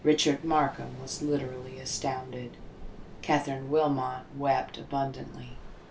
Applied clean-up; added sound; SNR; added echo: none; Ocean; 15 dB; reverberation time 0.2 s.